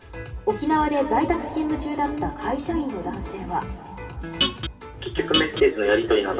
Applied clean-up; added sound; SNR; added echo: none; Guitar; 1 dB; reverberation time 2.8 s.